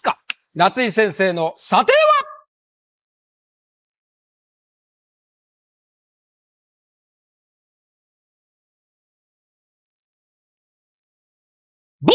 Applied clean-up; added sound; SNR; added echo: neural mask model Resemble Enhance denoiser.